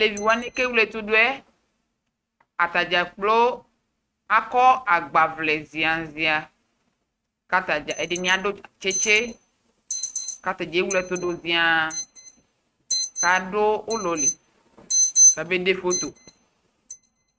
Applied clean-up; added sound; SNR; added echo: neural mask model RNNoise.